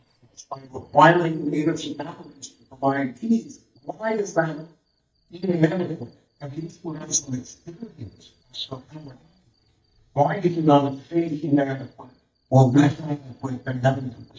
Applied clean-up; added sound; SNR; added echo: neural mask model DeepFilterNet 3.